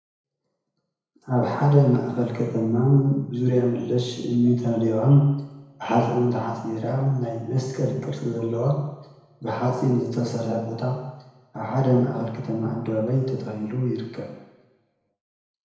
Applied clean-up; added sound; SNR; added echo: none; none; none; reverberation time 1.0 s.